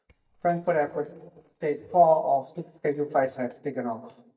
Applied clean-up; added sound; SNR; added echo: neural mask model DeepFilterNet 3.